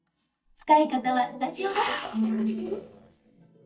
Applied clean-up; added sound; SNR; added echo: neural mask model DeepFilterNet 3.